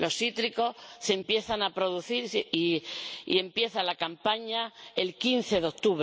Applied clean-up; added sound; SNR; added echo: none; none; none; none.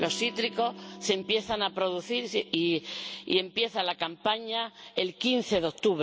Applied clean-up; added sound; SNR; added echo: none; Electric guitar / Strum; 20 dB; none.